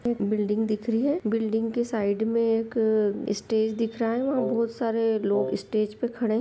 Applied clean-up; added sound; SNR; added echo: none; Wind instrument, woodwind instrument; 9 dB; none.